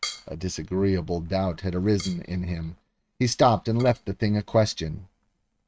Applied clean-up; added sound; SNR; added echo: neural mask model RNNoise.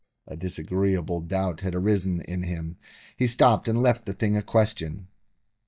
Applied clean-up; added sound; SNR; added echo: neural mask model DeepFilterNet 3.